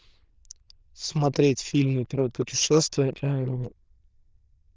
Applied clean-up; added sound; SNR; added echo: neural diffusion model UNIVERSE++.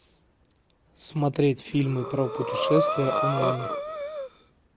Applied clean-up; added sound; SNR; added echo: none; Breathing; 1 dB; none.